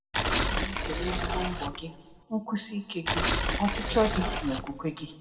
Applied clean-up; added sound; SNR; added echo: none; Tearing; -3 dB; reverberation time 1.1 s.